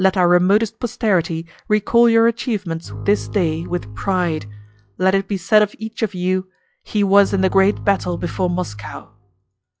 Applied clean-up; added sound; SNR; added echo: classical method log-MMSE.